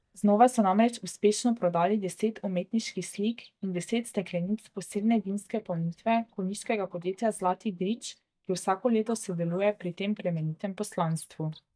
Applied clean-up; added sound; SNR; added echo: neural mask model DeepFilterNet 3.